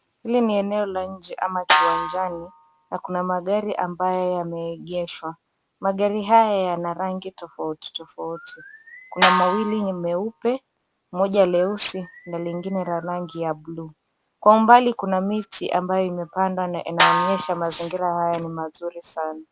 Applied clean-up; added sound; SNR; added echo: none; Snare drum; 1 dB; none.